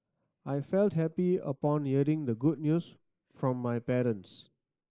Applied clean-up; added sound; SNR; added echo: neural mask model Resemble Enhance denoiser.